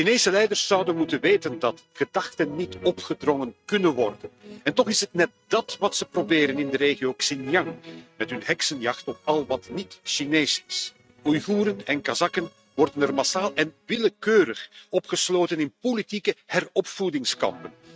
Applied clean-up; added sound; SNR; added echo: neural mask model RNNoise.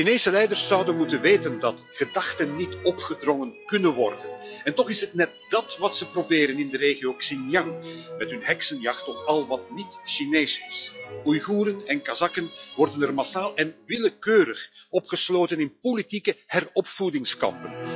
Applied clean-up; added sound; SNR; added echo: classical method log-MMSE.